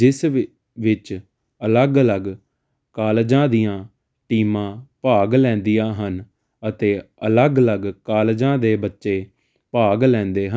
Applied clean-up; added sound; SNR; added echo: none; none; none; none.